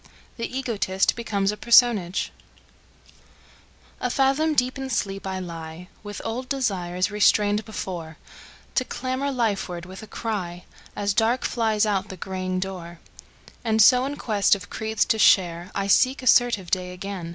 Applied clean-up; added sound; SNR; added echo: none; none; none; none.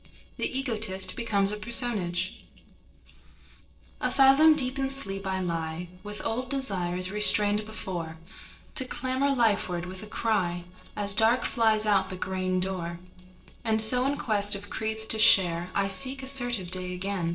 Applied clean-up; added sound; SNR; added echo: neural separator model SepFormer DNS4.